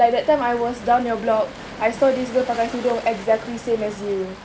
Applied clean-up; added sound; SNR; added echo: none; Waves, surf; 16 dB; none.